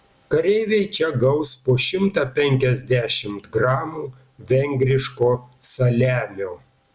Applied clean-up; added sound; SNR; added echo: none; none; none; none.